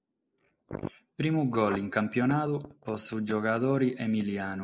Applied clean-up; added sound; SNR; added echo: neural mask model Resemble Enhance denoiser.